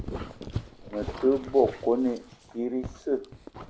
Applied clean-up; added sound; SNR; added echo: none; Dog; 11 dB; none.